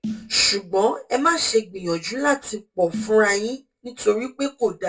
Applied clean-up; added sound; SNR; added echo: none; Snare drum; 15 dB; reverberation time 0.2 s.